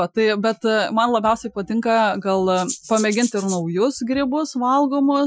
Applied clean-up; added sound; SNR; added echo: classical method Wiener filter.